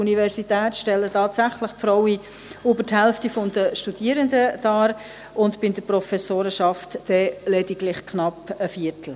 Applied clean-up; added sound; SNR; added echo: none; none; none; none.